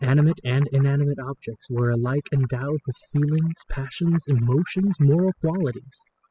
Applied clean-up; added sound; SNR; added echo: classical method spectral subtraction.